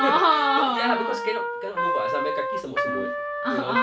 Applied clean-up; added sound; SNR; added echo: none; Trumpet; 2 dB; none.